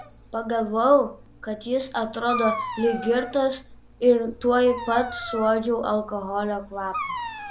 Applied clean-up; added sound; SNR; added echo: none; Dog; 12 dB; none.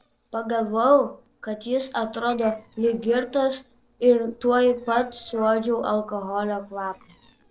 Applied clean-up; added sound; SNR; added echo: neural separator model SepFormer DNS4.